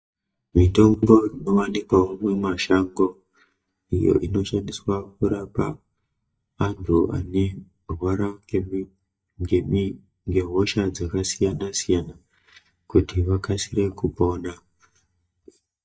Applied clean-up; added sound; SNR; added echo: neural mask model DeepFilterNet 3.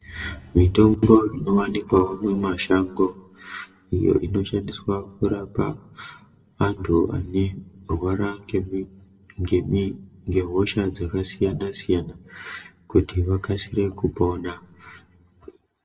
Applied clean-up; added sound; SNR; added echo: neural separator model SepFormer DNS4.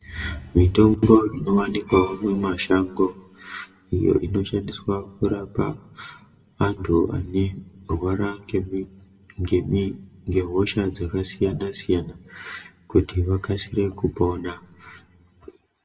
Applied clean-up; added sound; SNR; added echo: none; Bowed string instrument; 13 dB; reverberation time 0.5 s.